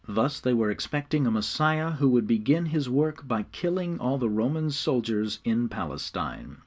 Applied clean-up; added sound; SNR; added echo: none; none; none; none.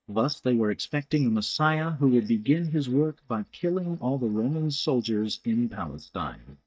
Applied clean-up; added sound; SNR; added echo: neural mask model DeepFilterNet 3.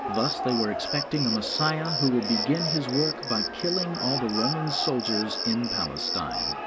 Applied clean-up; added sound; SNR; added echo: none; Cricket; 2 dB; none.